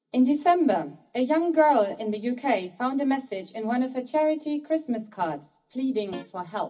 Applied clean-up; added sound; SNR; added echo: none; Guitar; 16 dB; reverberation time 0.4 s.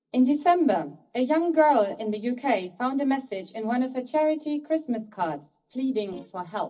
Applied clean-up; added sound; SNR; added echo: neural separator model SepFormer DNS4.